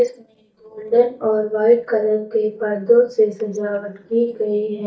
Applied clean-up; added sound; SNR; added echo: neural mask model DeepFilterNet 3.